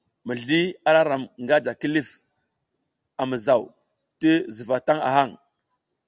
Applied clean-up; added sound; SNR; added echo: none; none; none; none.